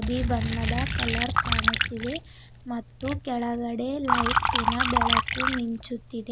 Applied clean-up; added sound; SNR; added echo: none; Liquid; -4 dB; none.